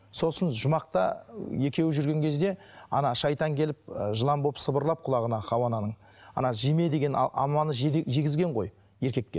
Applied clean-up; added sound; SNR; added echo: none; none; none; none.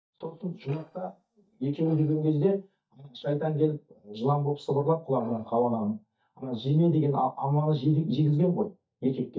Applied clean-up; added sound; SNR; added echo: neural mask model DeepFilterNet 3.